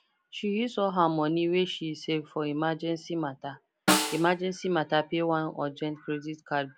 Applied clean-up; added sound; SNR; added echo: none; Snare drum; 4 dB; none.